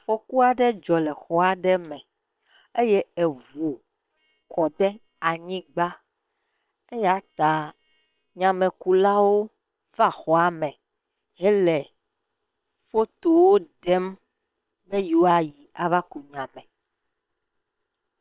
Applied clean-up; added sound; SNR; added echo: neural separator model SepFormer WHAM!.